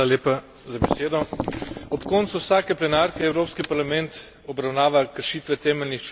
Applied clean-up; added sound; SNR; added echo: none; none; none; none.